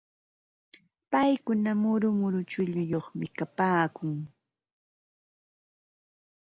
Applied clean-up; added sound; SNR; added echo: none; none; none; none.